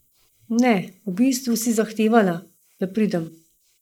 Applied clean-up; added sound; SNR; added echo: neural mask model Resemble Enhance denoiser.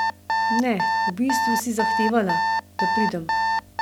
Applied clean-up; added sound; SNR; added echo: none; Alarm; -3 dB; none.